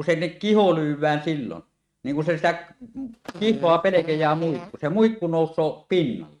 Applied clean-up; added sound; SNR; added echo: neural mask model RNNoise.